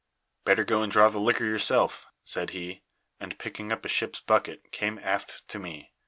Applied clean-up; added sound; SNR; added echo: none; none; none; none.